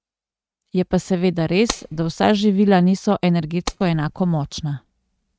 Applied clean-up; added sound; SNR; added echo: neural mask model RNNoise.